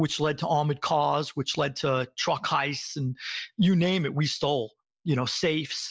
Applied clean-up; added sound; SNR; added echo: none; none; none; none.